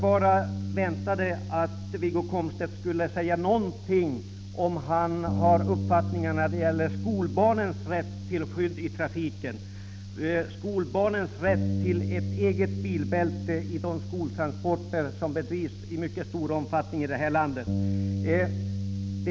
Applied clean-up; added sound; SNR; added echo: none; Bass guitar; 4 dB; none.